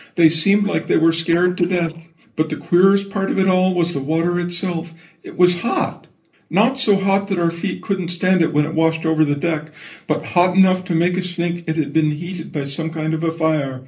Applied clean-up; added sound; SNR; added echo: neural separator model SepFormer DNS4.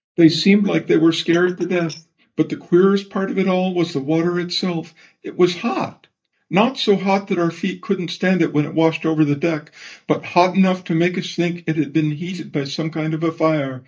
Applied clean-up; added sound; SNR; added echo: neural mask model DeepFilterNet 3.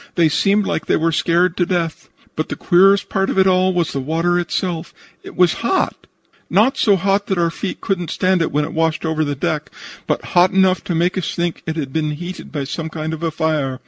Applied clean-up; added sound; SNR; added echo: none; none; none; none.